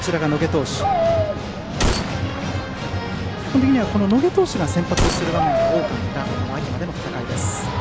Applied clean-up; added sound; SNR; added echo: none; Gunshot, gunfire + Dog; 4 dB; none.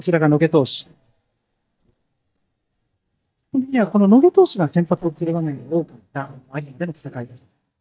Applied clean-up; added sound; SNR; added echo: neural mask model DeepFilterNet 3.